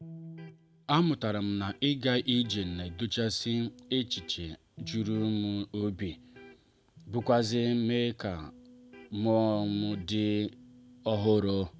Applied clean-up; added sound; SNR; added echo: none; Electric guitar; 20 dB; none.